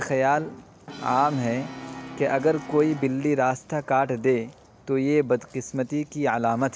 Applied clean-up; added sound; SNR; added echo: none; Brass instrument; 18 dB; none.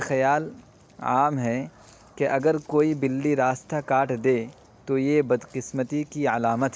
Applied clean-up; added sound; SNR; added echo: none; none; none; none.